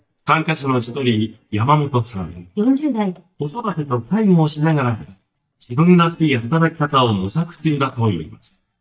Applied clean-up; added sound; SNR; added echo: neural mask model DeepFilterNet 3.